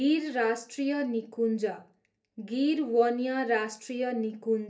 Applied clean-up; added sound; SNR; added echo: none; none; none; reverberation time 0.3 s.